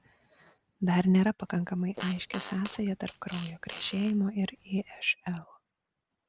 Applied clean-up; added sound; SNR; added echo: none; Fart; 12 dB; none.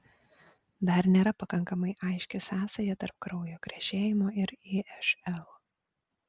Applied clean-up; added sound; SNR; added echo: none; none; none; none.